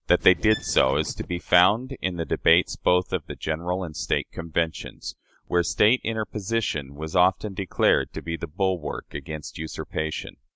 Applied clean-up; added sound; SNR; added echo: none; Bowed string instrument + Scratching (performance technique); 15 dB; none.